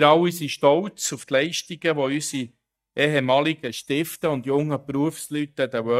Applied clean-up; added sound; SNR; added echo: neural mask model DeepFilterNet 3.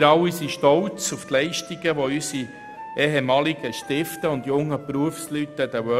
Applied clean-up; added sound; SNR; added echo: none; Wind instrument, woodwind instrument; 19 dB; none.